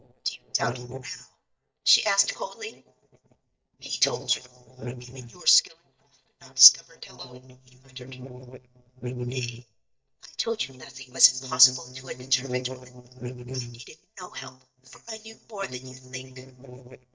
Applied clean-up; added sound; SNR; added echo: neural mask model DeepFilterNet 3.